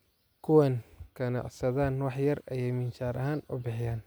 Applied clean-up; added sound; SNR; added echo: none; none; none; none.